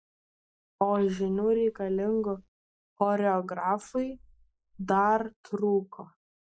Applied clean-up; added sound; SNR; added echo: neural mask model Resemble Enhance denoiser.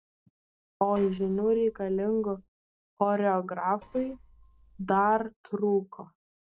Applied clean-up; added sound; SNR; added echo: neural separator model SepFormer DNS4.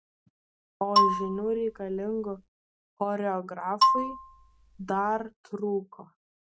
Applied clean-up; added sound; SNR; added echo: none; Marimba, xylophone; -4 dB; none.